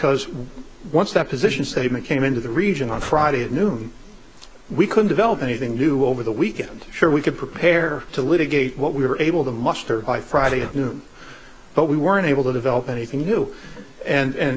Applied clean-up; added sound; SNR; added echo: none; Breathing; 8 dB; none.